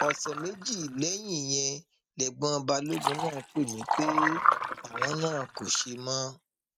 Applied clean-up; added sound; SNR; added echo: neural mask model RNNoise.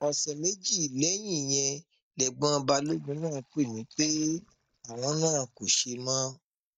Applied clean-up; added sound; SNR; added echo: neural mask model DeepFilterNet 3.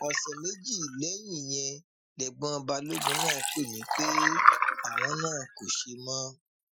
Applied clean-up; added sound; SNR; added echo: classical method Wiener filter.